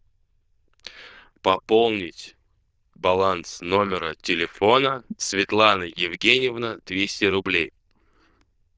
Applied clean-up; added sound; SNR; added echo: neural diffusion model UNIVERSE++.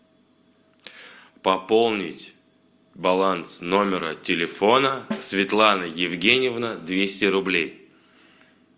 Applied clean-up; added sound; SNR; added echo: none; Snare drum; 14 dB; none.